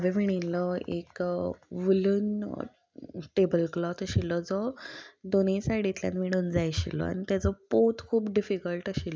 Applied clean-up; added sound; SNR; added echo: none; none; none; none.